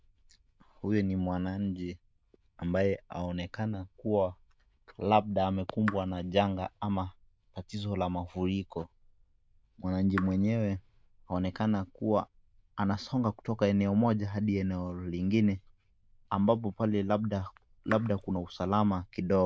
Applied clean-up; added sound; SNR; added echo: neural diffusion model UNIVERSE++.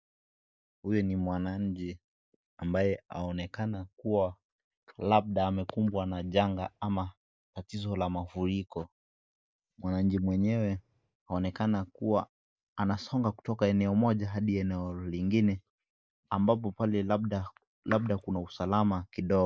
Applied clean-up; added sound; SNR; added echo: neural mask model DeepFilterNet 3.